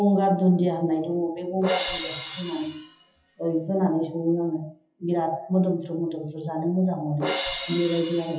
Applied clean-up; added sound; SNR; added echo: classical method WPE with log-MMSE.